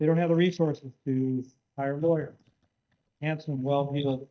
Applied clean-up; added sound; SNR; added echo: neural mask model DeepFilterNet 3.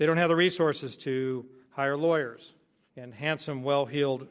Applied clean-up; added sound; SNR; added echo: none; none; none; none.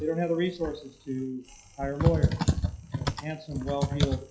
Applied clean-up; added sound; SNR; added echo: classical method WPE with log-MMSE.